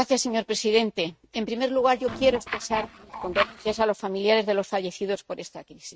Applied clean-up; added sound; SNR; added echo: neural mask model RNNoise.